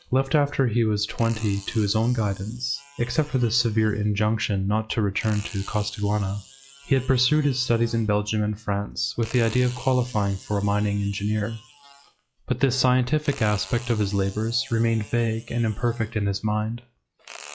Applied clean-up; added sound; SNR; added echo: classical method log-MMSE.